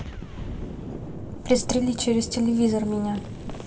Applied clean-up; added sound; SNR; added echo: none; Boom; 9 dB; reverberation time 2.1 s.